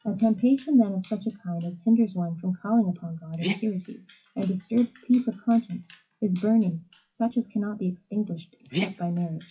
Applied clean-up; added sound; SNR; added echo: classical method WPE with log-MMSE.